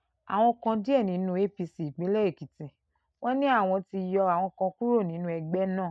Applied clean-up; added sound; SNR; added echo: none; none; none; none.